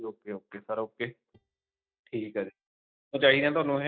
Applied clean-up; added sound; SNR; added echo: neural mask model DeepFilterNet 3.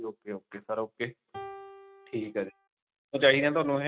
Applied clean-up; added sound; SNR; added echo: neural mask model RNNoise.